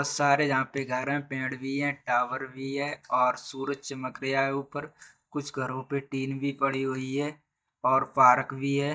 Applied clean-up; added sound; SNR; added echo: neural mask model DeepFilterNet 3.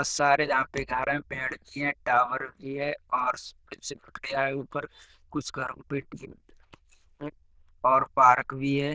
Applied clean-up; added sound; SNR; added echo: neural diffusion model UNIVERSE++.